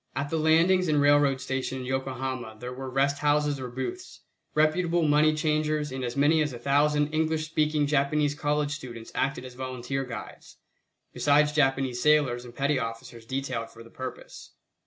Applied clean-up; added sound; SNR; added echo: none; none; none; none.